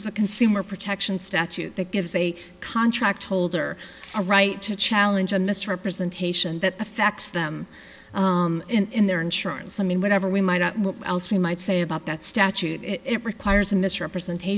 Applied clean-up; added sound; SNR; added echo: none; none; none; none.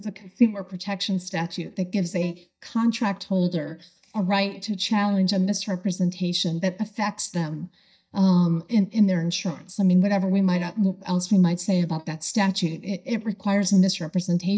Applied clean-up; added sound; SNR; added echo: neural mask model DeepFilterNet 3.